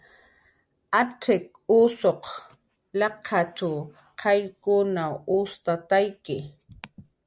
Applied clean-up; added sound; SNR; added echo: none; none; none; none.